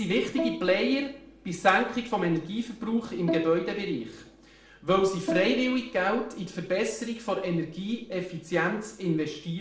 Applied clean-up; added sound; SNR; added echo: none; Bowed string instrument; 9 dB; reverberation time 0.5 s.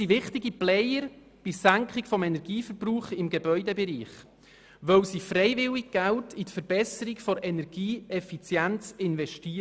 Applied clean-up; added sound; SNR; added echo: none; none; none; none.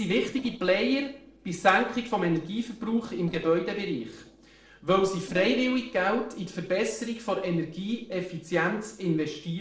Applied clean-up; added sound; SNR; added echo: neural separator model SepFormer DNS4.